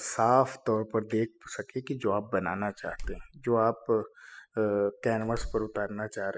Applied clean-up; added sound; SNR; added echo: classical method spectral subtraction.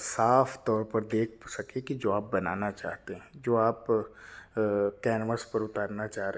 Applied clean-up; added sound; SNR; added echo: none; none; none; none.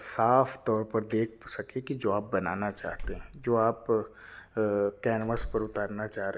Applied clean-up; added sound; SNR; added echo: none; Slam; 12 dB; none.